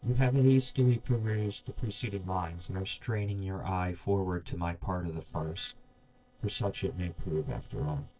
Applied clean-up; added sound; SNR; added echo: neural separator model SepFormer DNS4.